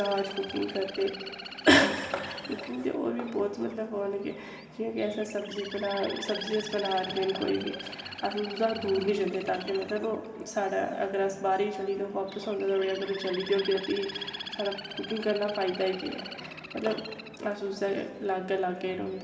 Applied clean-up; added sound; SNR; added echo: none; Bird; 13 dB; reverberation time 2.1 s.